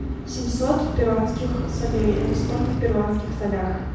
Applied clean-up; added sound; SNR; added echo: none; Car passing by; 4 dB; reverberation time 1.1 s.